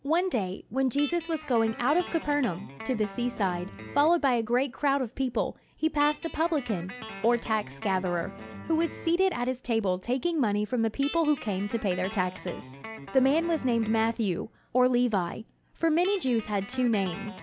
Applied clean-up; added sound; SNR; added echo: none; Guitar; 16 dB; none.